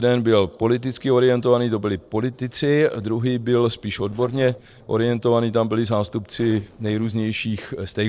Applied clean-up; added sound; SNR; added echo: neural separator model SepFormer DNS4.